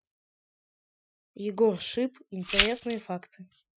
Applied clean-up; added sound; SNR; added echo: classical method Wiener filter.